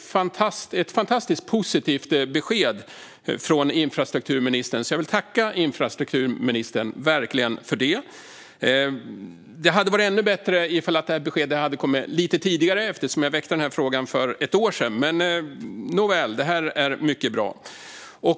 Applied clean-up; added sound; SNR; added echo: none; none; none; none.